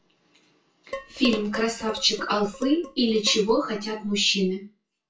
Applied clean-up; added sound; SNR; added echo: classical method WPE with log-MMSE.